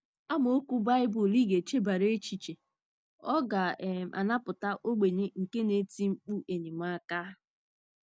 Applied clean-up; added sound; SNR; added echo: none; none; none; none.